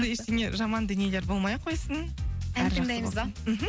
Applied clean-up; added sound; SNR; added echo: none; none; none; none.